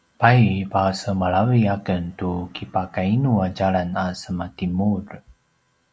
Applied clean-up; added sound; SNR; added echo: none; none; none; none.